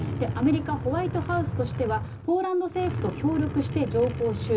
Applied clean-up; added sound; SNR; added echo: none; Truck; 4 dB; reverberation time 0.2 s.